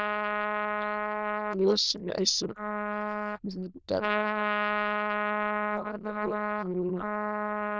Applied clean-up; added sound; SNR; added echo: neural diffusion model UNIVERSE++.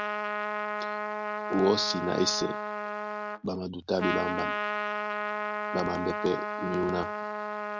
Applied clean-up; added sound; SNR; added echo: none; Trumpet; 1 dB; none.